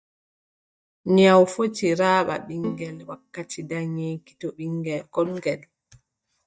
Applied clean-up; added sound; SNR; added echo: neural mask model DeepFilterNet 3.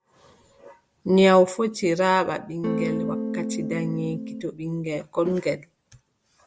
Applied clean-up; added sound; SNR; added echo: none; Electric guitar / Strum; 4 dB; none.